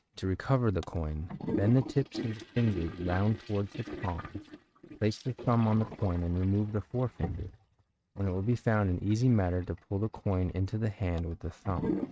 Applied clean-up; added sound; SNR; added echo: neural mask model RNNoise.